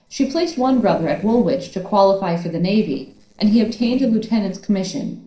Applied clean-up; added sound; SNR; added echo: neural separator model SepFormer DNS4.